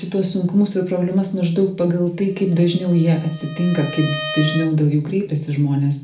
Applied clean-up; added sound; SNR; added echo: none; Bowed string instrument; 14 dB; reverberation time 0.4 s.